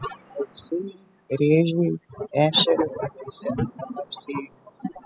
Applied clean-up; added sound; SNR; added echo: classical method spectral subtraction.